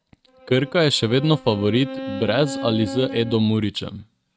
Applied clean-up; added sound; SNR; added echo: neural mask model RNNoise.